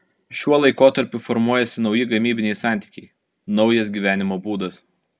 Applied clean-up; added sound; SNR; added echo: none; none; none; none.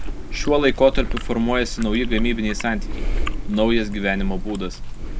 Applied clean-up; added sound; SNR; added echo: none; Chewing, mastication; 1 dB; none.